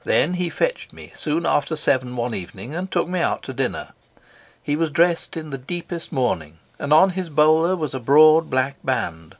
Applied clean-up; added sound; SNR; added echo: none; none; none; none.